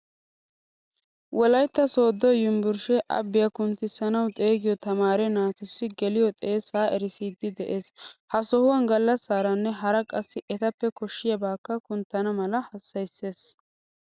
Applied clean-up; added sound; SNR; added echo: none; none; none; none.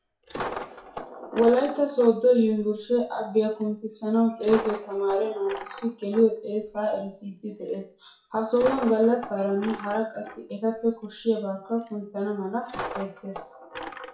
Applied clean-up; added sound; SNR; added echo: classical method WPE with log-MMSE.